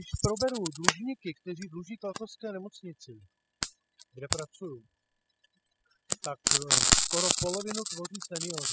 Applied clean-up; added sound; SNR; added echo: classical method spectral subtraction.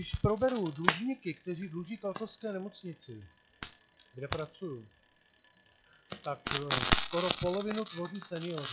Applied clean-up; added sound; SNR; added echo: classical method log-MMSE.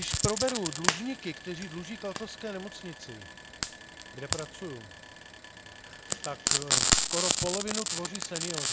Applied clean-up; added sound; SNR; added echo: none; Frying (food); -5 dB; none.